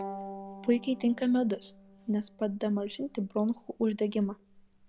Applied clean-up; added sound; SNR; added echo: none; Bowed string instrument; 16 dB; none.